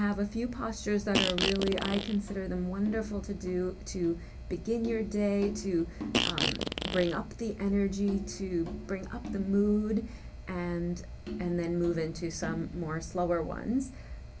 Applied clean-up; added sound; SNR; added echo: none; Fart; 1 dB; none.